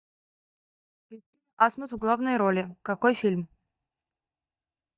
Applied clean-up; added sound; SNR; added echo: neural mask model DeepFilterNet 3.